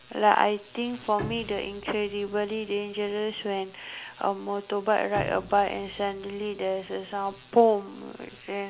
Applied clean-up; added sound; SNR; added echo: none; Bowed string instrument; 18 dB; none.